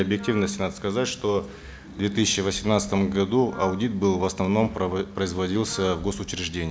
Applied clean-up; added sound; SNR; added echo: none; Wind instrument, woodwind instrument; 18 dB; none.